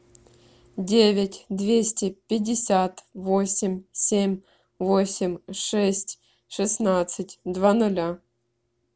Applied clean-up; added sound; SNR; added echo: none; none; none; none.